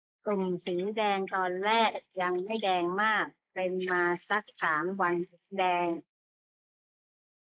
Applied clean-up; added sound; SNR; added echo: neural mask model Resemble Enhance denoiser.